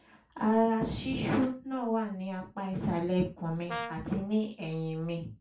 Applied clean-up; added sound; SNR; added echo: none; Brass instrument; 6 dB; reverberation time 0.3 s.